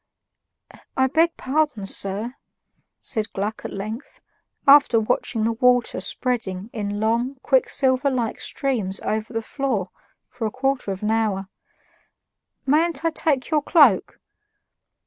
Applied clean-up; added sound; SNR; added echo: none; none; none; none.